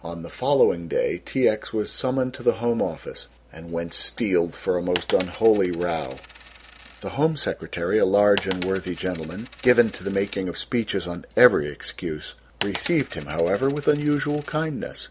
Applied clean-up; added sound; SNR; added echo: none; Coin (dropping); 15 dB; none.